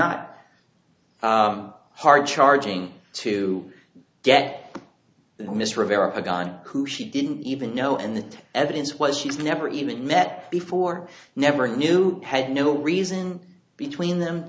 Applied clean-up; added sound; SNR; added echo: none; none; none; none.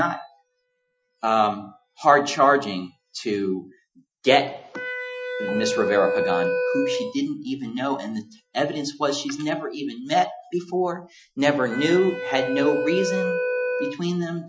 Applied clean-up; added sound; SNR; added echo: classical method Wiener filter.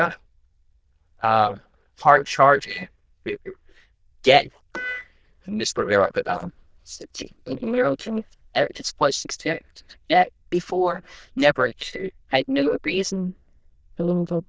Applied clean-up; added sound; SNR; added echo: neural diffusion model UNIVERSE++.